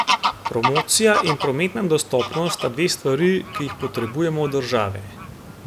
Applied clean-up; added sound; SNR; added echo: none; Bird vocalization, bird call, bird song / Fowl; 6 dB; none.